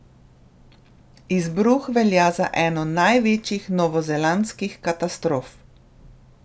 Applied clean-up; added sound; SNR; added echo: none; none; none; none.